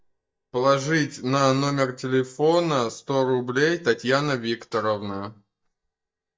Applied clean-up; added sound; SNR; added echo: neural mask model DeepFilterNet 3.